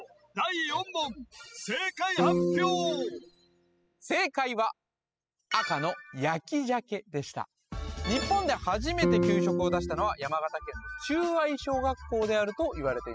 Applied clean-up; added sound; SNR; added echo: classical method spectral subtraction.